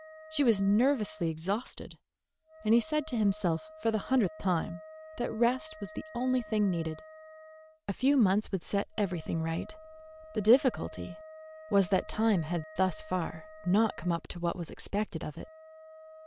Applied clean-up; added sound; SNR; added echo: none; Wind instrument, woodwind instrument; 19 dB; none.